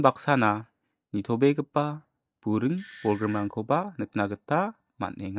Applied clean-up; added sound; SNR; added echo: neural mask model DeepFilterNet 3.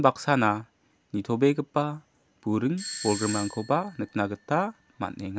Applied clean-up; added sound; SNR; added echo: none; Doorbell; 12 dB; none.